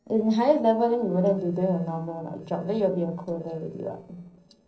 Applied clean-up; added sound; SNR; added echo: neural separator model SepFormer DNS4.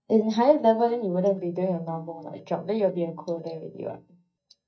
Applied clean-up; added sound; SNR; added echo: neural mask model DeepFilterNet 3.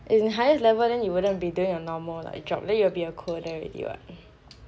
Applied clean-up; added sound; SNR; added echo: none; none; none; none.